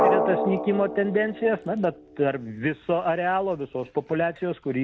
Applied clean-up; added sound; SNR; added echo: none; Drum; 4 dB; none.